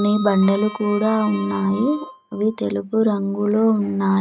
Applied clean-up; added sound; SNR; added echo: neural mask model RNNoise.